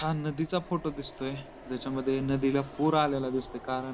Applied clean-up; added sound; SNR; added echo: none; Fixed-wing aircraft, airplane; 16 dB; none.